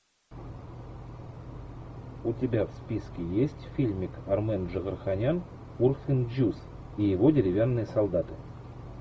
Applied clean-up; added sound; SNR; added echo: none; none; none; none.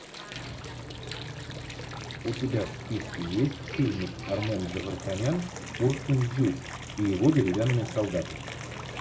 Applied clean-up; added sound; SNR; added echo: none; Water; 11 dB; reverberation time 0.2 s.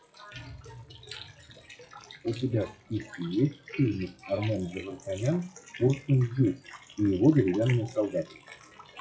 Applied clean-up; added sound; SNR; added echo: classical method WPE with log-MMSE.